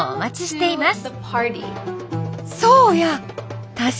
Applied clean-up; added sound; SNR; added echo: none; none; none; none.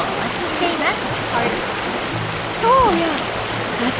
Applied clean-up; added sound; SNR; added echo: none; Stream; 1 dB; none.